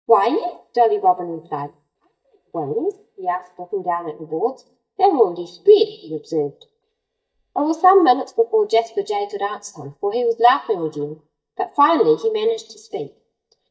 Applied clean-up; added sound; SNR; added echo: neural mask model DeepFilterNet 3.